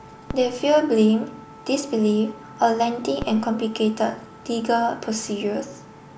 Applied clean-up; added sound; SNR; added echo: none; Wind instrument, woodwind instrument + Fireworks; 20 dB; none.